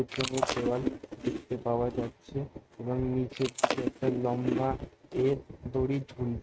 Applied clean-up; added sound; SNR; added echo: neural mask model RNNoise.